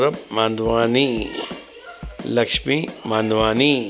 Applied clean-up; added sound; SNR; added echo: none; Drum kit; 17 dB; none.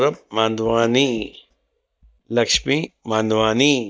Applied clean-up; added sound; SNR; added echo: neural mask model DeepFilterNet 3.